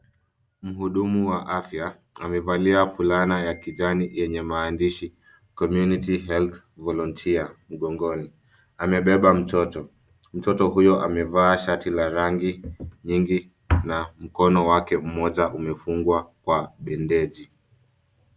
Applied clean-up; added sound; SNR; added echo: none; none; none; none.